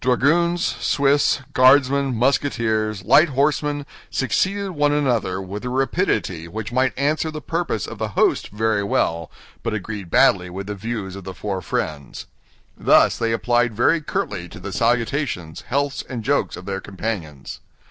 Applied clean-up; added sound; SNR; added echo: neural separator model SepFormer DNS4.